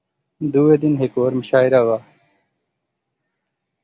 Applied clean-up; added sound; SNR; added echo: none; none; none; none.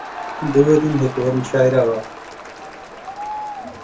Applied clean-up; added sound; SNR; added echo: none; Crowd; 12 dB; reverberation time 0.3 s.